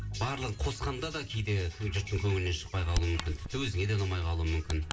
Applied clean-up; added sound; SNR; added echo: none; Bird vocalization, bird call, bird song; 12 dB; reverberation time 0.7 s.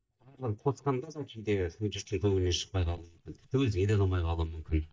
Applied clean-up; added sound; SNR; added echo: neural mask model DeepFilterNet 3.